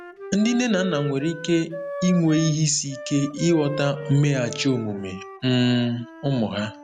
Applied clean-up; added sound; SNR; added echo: none; Wind instrument, woodwind instrument; 13 dB; none.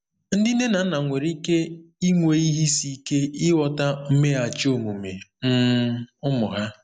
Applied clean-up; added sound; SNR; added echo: none; none; none; none.